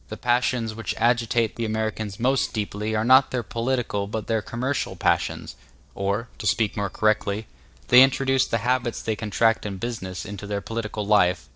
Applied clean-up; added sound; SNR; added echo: neural separator model SepFormer DNS4.